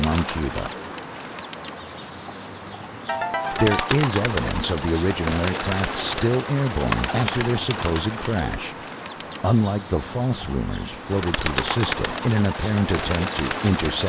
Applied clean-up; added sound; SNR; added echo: none; Ringtone / Keyboard (musical) + Bird; 4 dB; none.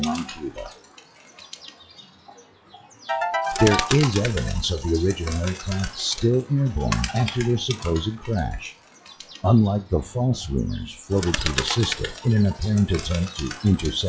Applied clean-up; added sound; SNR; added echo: classical method log-MMSE.